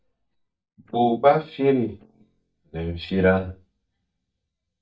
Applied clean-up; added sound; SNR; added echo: neural mask model DeepFilterNet 3.